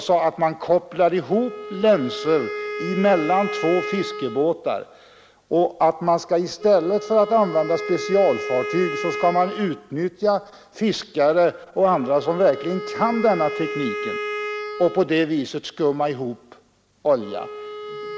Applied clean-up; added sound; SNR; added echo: none; Wind instrument, woodwind instrument; 10 dB; none.